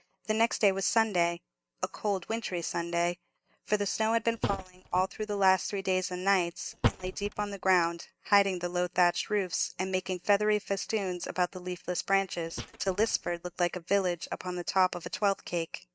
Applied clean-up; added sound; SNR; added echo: neural mask model RNNoise.